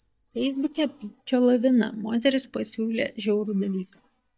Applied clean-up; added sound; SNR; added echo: neural mask model DeepFilterNet 3.